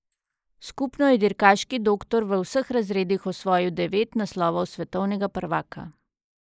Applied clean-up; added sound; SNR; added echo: neural mask model Resemble Enhance denoiser.